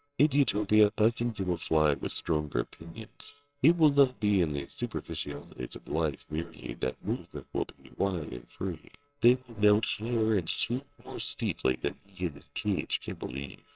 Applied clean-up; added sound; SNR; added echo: neural separator model SepFormer WHAMR!.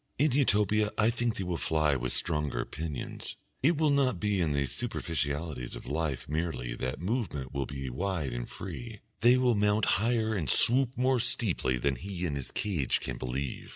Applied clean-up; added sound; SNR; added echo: none; none; none; none.